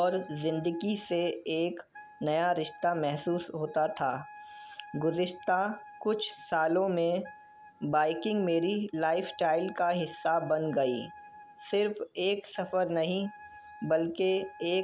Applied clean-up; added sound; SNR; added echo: none; Wind instrument, woodwind instrument; 20 dB; none.